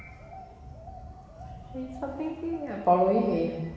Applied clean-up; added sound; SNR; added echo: none; none; none; reverberation time 1.2 s.